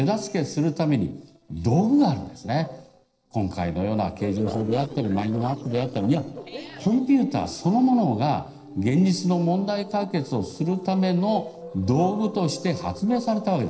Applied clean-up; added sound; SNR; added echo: neural separator model SepFormer DNS4.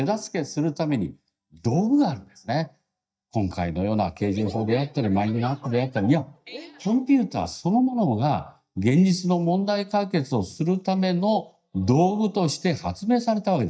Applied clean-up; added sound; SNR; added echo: neural mask model DeepFilterNet 3.